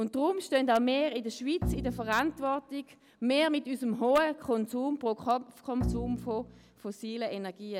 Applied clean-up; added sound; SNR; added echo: none; Bowed string instrument; 7 dB; none.